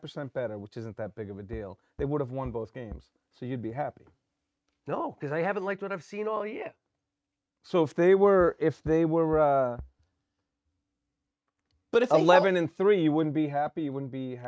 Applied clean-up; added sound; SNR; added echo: neural mask model RNNoise.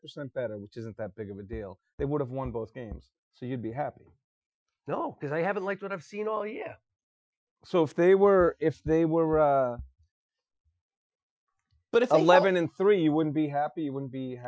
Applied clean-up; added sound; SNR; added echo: classical method Wiener filter.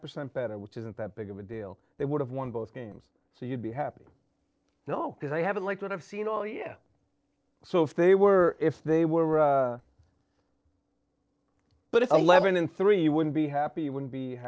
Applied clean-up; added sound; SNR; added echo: neural separator model SepFormer DNS4.